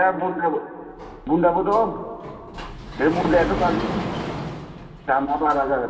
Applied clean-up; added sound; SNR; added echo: none; Sliding door; 9 dB; reverberation time 2.4 s.